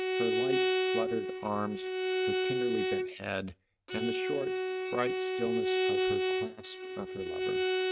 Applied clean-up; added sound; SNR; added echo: neural mask model RNNoise.